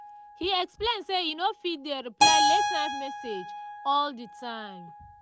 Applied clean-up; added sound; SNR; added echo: none; Keyboard (musical); -2 dB; none.